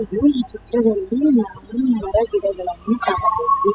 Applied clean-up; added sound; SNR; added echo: classical method spectral subtraction.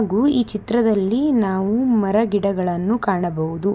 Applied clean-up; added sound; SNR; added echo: none; none; none; none.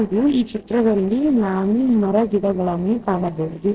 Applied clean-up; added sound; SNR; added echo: neural separator model SepFormer DNS4.